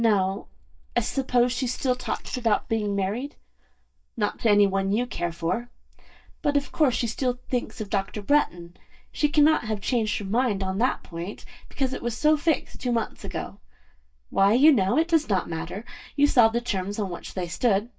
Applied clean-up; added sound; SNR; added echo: neural mask model DeepFilterNet 3.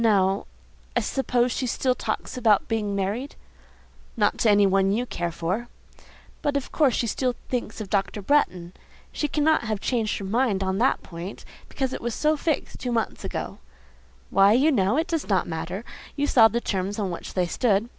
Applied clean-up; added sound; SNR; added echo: none; none; none; none.